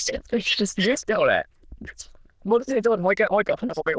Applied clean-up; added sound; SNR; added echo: neural diffusion model UNIVERSE++.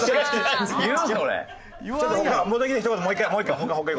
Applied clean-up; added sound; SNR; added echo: none; none; none; none.